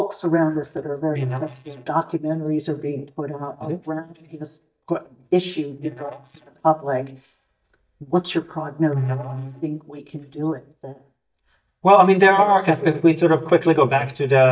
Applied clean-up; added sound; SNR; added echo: neural mask model DeepFilterNet 3.